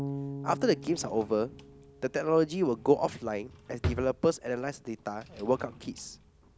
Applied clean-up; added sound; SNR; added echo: none; Drawer open or close + Bass guitar; 11 dB; none.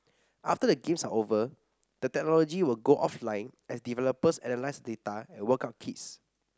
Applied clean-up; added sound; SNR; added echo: none; none; none; none.